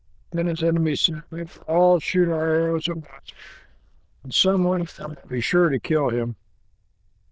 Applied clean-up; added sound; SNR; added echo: neural diffusion model UNIVERSE++.